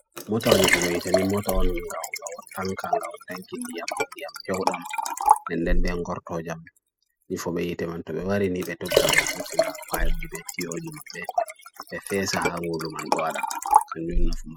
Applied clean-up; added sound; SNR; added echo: classical method spectral subtraction.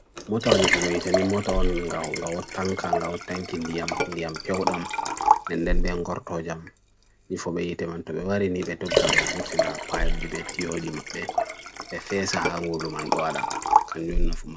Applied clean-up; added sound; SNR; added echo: none; Liquid; -3 dB; none.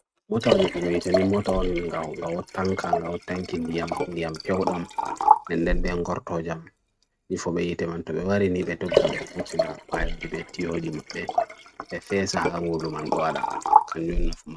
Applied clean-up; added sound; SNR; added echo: neural mask model RNNoise.